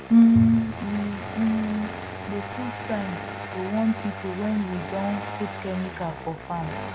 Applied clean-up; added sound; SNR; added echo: none; Engine starting + Bowed string instrument; 8 dB; none.